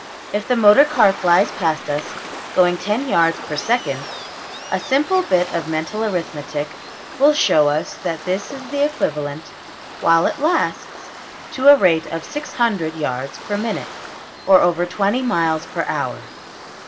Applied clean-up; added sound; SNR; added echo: none; Waves, surf; 14 dB; reverberation time 2.1 s.